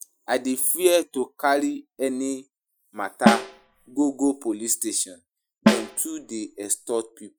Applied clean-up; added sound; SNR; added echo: classical method Wiener filter.